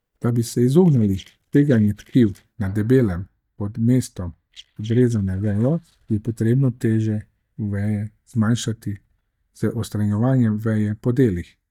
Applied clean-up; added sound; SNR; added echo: neural mask model DeepFilterNet 3.